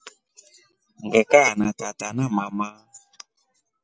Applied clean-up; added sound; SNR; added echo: none; none; none; none.